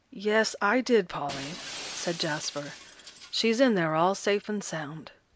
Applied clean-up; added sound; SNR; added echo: none; Shatter; 17 dB; none.